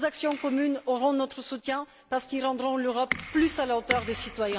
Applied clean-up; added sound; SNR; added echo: none; none; none; none.